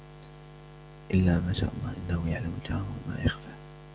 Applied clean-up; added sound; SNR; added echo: none; none; none; none.